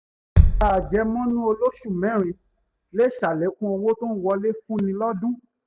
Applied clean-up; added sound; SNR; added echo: none; Bass drum; 1 dB; none.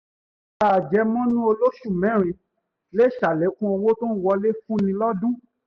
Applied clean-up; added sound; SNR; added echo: none; none; none; none.